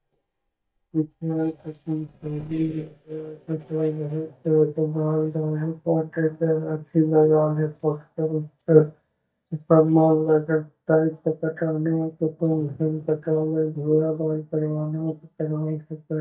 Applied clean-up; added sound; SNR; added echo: neural mask model DeepFilterNet 3.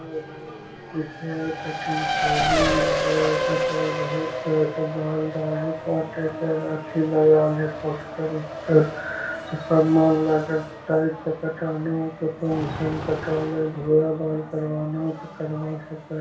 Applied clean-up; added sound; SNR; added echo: none; Race car, auto racing; 5 dB; reverberation time 0.5 s.